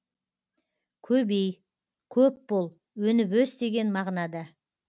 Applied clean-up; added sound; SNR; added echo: none; none; none; none.